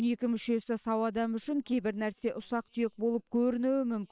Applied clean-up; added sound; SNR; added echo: neural separator model SepFormer WHAM!.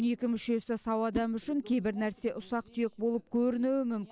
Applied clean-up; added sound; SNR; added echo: none; Whoosh, swoosh, swish; 15 dB; none.